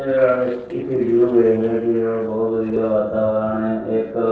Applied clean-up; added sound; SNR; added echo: neural separator model SepFormer DNS4.